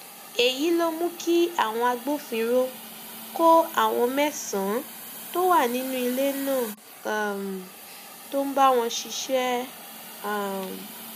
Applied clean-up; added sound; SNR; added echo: none; Hiss; 15 dB; none.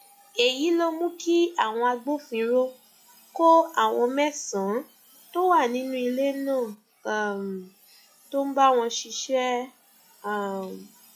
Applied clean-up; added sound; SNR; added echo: classical method log-MMSE.